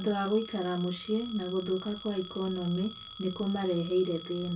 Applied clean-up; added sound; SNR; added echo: none; Telephone; 15 dB; reverberation time 0.2 s.